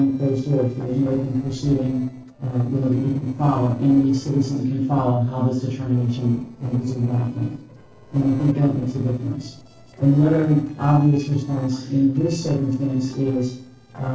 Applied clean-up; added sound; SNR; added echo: neural separator model SepFormer DNS4.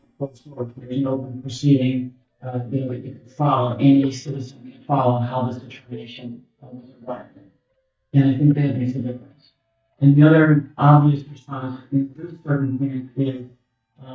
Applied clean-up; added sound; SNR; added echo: neural mask model DeepFilterNet 3.